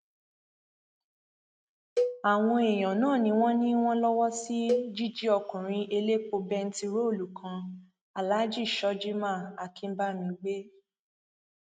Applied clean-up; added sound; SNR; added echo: neural mask model RNNoise.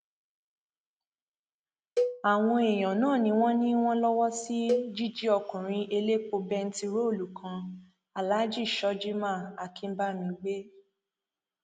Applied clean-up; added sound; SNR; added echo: none; Cowbell; 6 dB; none.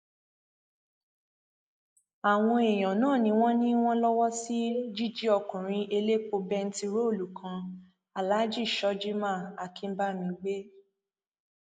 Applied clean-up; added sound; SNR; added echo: neural mask model Resemble Enhance denoiser.